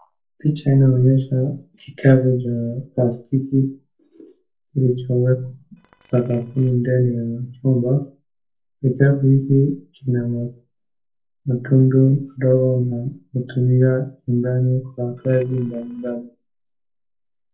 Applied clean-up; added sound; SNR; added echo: neural separator model SepFormer DNS4.